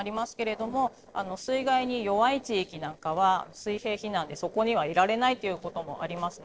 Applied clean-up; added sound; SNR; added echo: neural separator model SepFormer DNS4.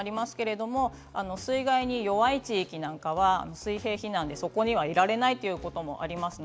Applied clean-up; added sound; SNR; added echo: none; none; none; none.